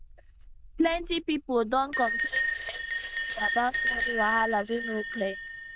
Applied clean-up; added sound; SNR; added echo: neural diffusion model UNIVERSE++.